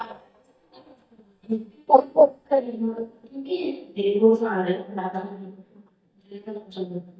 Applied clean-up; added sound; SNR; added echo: neural mask model DeepFilterNet 3.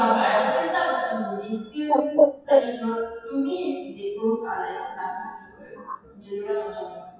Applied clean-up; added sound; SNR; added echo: classical method WPE with log-MMSE.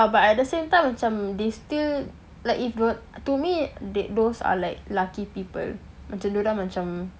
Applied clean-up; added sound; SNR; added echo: none; none; none; none.